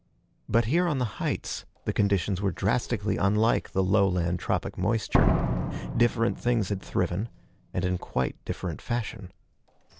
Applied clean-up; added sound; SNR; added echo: none; Slam; 7 dB; none.